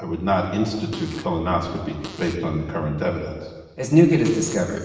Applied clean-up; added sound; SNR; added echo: none; Fart; 19 dB; reverberation time 1.3 s.